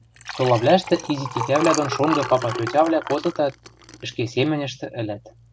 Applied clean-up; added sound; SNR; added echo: none; Liquid; 9 dB; none.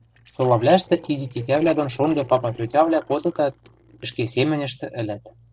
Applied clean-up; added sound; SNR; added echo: neural separator model SepFormer DNS4.